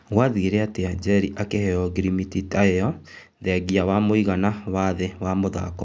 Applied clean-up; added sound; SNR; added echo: none; none; none; none.